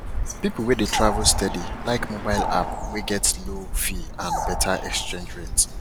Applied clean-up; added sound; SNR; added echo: none; Animal + Bird; 2 dB; none.